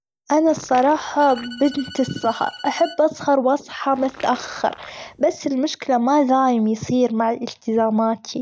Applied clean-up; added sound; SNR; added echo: none; Fart + Bowed string instrument; 19 dB; none.